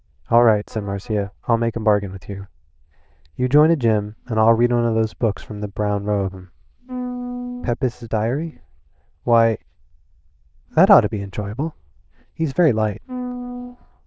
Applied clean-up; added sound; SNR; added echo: neural diffusion model UNIVERSE++.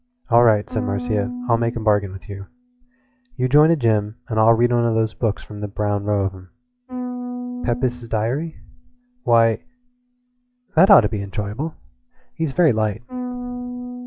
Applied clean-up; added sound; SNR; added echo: classical method log-MMSE.